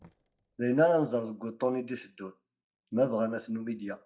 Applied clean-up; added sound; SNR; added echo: neural mask model DeepFilterNet 3.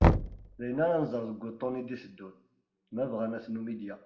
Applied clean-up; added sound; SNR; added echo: none; Knock; -1 dB; reverberation time 0.5 s.